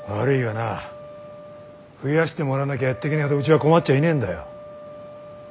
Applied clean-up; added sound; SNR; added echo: none; Wind instrument, woodwind instrument; 17 dB; none.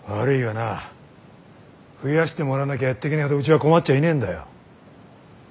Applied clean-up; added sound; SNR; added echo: none; none; none; none.